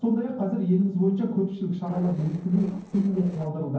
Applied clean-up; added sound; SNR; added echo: neural separator model SepFormer DNS4.